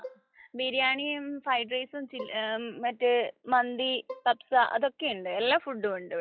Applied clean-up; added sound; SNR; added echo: classical method log-MMSE.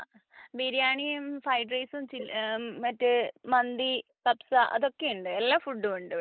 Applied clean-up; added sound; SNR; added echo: neural mask model Resemble Enhance denoiser.